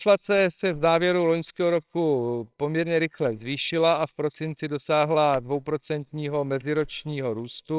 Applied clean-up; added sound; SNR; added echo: neural separator model SepFormer WHAMR!.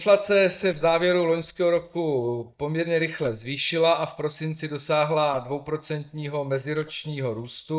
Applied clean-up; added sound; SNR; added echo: neural mask model DeepFilterNet 3.